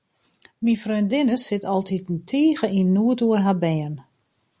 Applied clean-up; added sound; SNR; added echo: none; none; none; none.